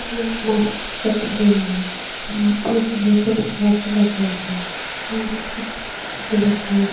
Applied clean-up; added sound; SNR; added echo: none; Boiling; 6 dB; reverberation time 2.2 s.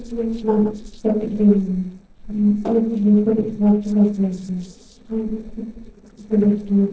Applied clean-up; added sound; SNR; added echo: neural separator model SepFormer DNS4.